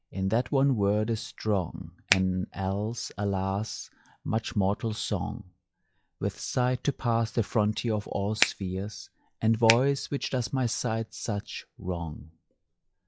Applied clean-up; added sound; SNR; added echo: classical method log-MMSE.